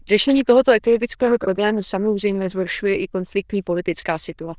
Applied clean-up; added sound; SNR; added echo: neural diffusion model UNIVERSE++.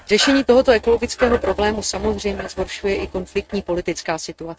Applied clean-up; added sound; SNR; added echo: neural mask model RNNoise.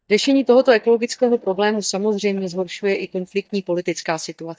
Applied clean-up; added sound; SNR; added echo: neural mask model DeepFilterNet 3.